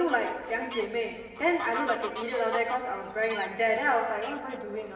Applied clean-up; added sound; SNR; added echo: none; Fowl; 13 dB; reverberation time 2.1 s.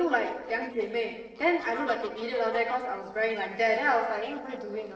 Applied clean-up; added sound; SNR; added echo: neural separator model SepFormer DNS4.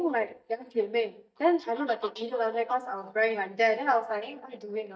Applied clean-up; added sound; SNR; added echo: neural mask model DeepFilterNet 3.